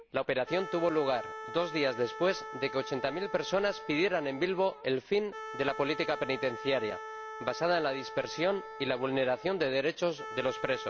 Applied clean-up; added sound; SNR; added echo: none; Wind instrument, woodwind instrument; 11 dB; none.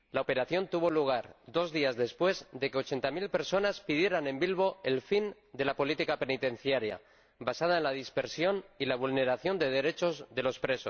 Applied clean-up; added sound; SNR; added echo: none; none; none; none.